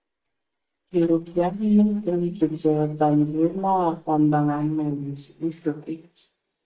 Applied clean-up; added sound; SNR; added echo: neural mask model DeepFilterNet 3.